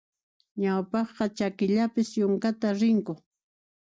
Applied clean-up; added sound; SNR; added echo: none; none; none; none.